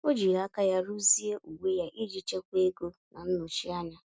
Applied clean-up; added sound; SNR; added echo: none; none; none; none.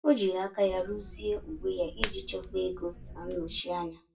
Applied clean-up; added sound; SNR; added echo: none; Hands; 10 dB; reverberation time 0.2 s.